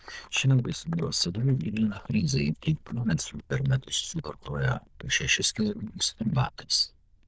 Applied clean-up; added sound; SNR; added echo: neural diffusion model UNIVERSE++.